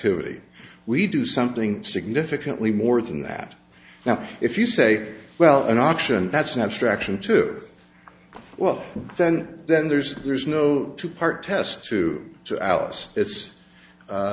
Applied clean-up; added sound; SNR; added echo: none; none; none; none.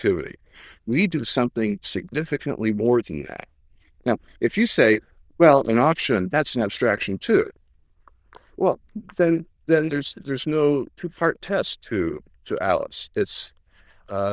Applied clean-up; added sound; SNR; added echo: neural diffusion model UNIVERSE++.